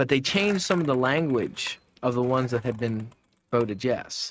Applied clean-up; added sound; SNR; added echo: neural mask model RNNoise.